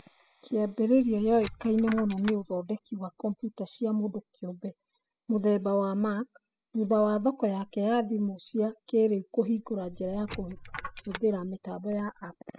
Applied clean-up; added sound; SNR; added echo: classical method spectral subtraction.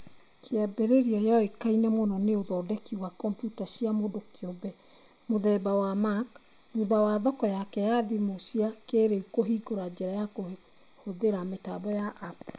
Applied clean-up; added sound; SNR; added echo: none; none; none; none.